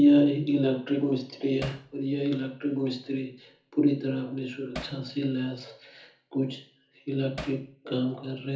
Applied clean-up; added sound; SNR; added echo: none; Hammer; 13 dB; reverberation time 0.6 s.